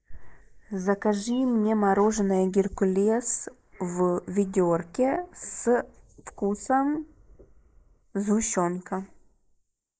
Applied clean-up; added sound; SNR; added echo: neural mask model Resemble Enhance denoiser.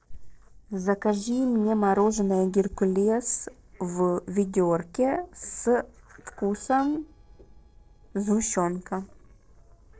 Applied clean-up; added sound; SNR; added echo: neural separator model SepFormer DNS4.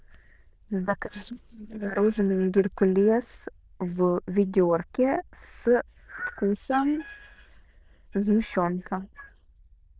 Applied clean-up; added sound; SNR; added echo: neural diffusion model UNIVERSE++.